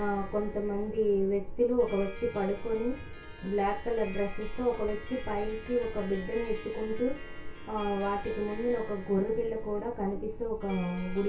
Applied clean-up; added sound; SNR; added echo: none; Harp; 18 dB; reverberation time 0.2 s.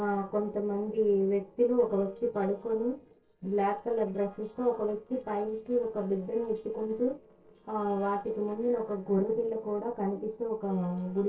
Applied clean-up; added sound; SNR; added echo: neural separator model SepFormer DNS4.